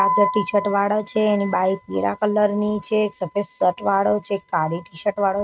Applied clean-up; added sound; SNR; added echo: neural mask model RNNoise.